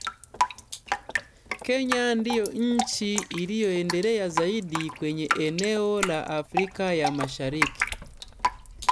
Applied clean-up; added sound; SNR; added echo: none; Drip; 4 dB; none.